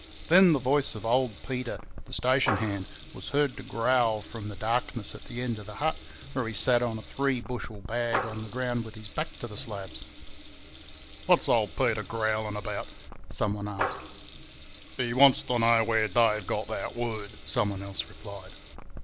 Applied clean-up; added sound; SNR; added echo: none; Water tap, faucet / Liquid; 11 dB; none.